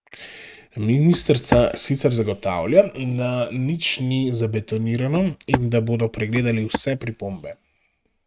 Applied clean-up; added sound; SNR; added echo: neural mask model RNNoise.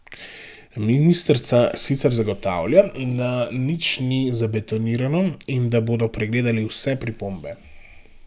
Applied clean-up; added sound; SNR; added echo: none; none; none; none.